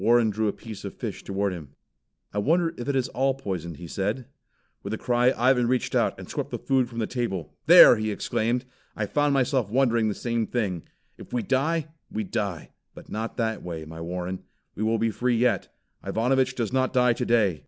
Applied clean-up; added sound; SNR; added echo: none; none; none; none.